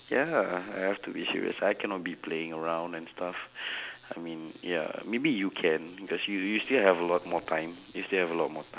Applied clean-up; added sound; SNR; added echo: none; none; none; none.